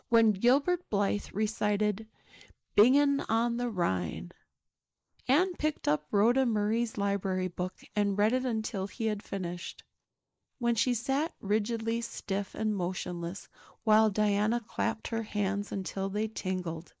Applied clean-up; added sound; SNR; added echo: neural mask model Resemble Enhance denoiser.